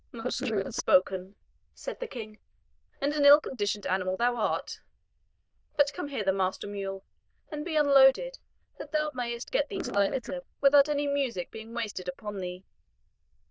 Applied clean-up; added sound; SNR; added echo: neural diffusion model UNIVERSE++.